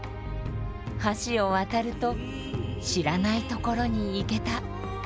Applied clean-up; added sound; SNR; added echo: none; none; none; none.